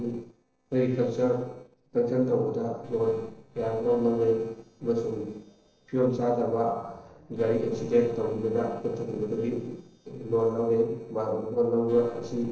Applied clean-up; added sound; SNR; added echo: neural separator model SepFormer DNS4.